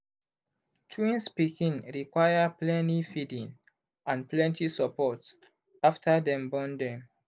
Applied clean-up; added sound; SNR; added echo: none; none; none; none.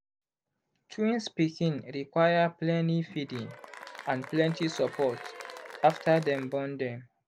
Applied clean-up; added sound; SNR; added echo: none; Applause / Cheering; 15 dB; none.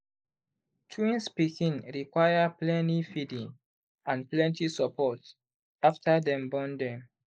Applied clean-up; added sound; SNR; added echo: neural mask model Resemble Enhance denoiser.